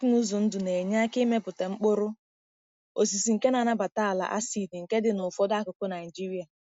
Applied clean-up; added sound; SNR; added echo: none; none; none; none.